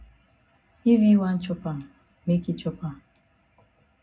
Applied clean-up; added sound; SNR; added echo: none; none; none; reverberation time 0.3 s.